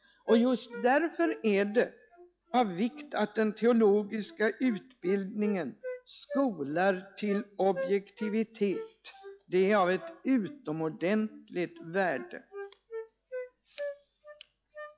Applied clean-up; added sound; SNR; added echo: classical method log-MMSE.